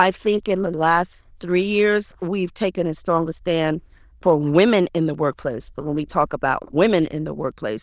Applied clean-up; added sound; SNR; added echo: neural diffusion model UNIVERSE++.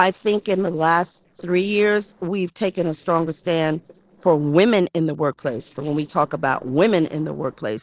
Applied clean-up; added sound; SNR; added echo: neural separator model SepFormer DNS4.